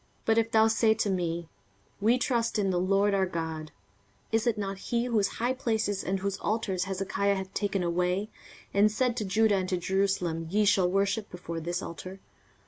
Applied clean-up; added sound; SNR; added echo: none; none; none; none.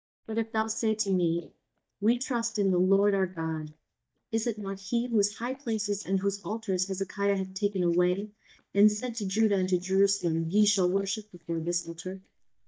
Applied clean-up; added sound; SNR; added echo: neural mask model DeepFilterNet 3.